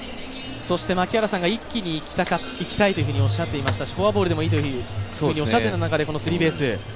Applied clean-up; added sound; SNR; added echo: none; Printer + Thump, thud; 18 dB; none.